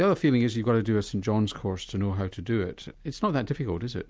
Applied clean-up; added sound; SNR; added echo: none; none; none; none.